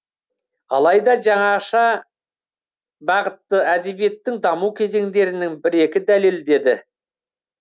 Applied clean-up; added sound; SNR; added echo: none; none; none; none.